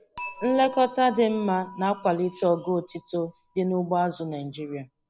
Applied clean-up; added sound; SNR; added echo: none; Dishes, pots, and pans / Chink, clink; 19 dB; none.